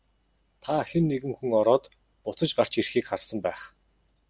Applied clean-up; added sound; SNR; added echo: none; none; none; none.